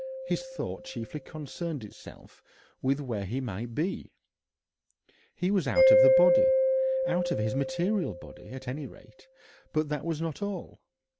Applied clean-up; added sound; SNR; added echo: none; Mallet percussion; -2 dB; none.